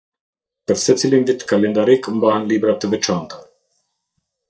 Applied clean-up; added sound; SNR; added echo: neural mask model DeepFilterNet 3.